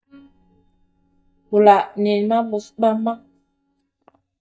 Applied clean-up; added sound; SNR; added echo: neural mask model DeepFilterNet 3.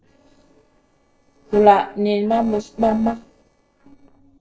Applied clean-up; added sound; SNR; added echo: neural separator model SepFormer DNS4.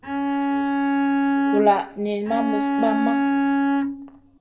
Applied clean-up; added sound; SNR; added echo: none; Bowed string instrument; -4 dB; reverberation time 0.5 s.